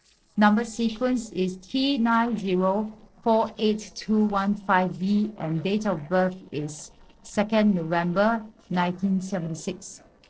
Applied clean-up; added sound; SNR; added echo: neural separator model SepFormer DNS4.